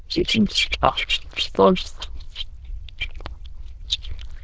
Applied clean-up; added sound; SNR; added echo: neural diffusion model UNIVERSE++.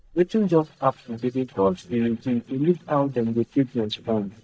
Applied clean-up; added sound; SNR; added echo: neural mask model DeepFilterNet 3.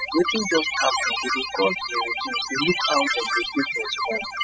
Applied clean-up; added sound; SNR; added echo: classical method spectral subtraction.